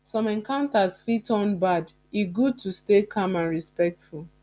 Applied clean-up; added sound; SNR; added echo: none; none; none; none.